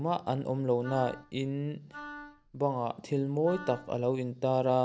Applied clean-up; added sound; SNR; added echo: none; Wind instrument, woodwind instrument; 16 dB; none.